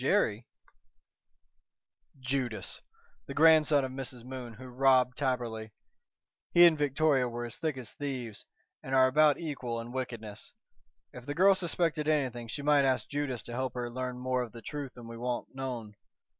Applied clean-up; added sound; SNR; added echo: none; none; none; none.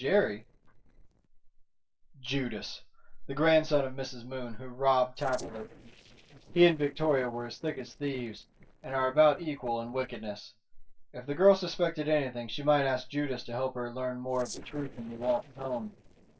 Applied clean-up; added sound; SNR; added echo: neural separator model SepFormer DNS4.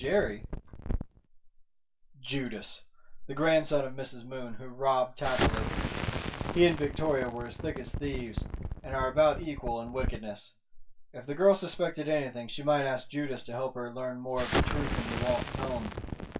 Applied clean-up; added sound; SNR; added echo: none; Explosion; 5 dB; reverberation time 0.2 s.